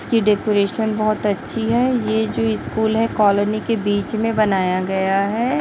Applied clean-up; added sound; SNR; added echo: none; none; none; none.